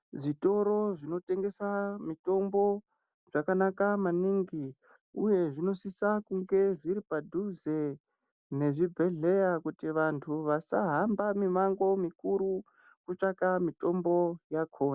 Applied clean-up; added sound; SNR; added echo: none; none; none; none.